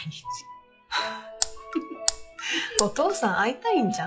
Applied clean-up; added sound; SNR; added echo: classical method log-MMSE.